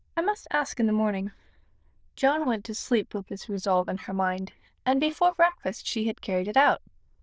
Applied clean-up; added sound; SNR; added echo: neural diffusion model UNIVERSE++.